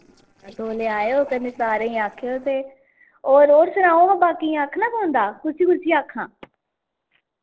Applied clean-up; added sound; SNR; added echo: neural separator model SepFormer DNS4.